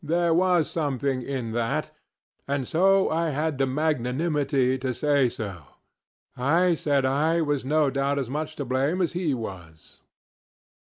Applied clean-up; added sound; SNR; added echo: none; none; none; none.